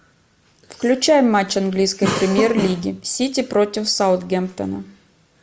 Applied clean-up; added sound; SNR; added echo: none; none; none; none.